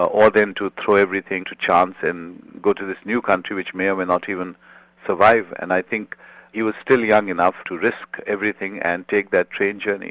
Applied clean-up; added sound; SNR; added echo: none; none; none; none.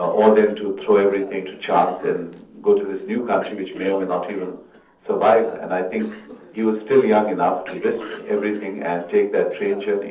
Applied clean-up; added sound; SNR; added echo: neural separator model SepFormer DNS4.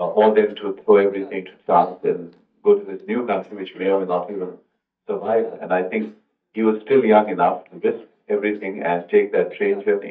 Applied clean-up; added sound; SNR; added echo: neural mask model DeepFilterNet 3.